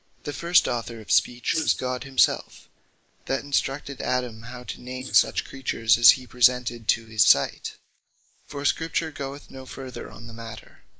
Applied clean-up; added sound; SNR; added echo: neural mask model Resemble Enhance denoiser.